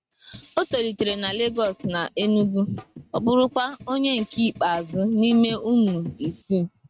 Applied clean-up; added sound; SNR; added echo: neural mask model RNNoise.